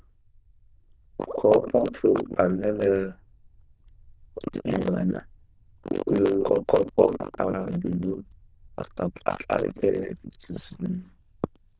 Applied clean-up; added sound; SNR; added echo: neural diffusion model UNIVERSE++.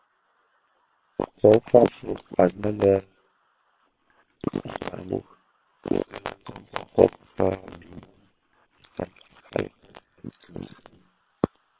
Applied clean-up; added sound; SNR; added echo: neural separator model SepFormer WHAM!.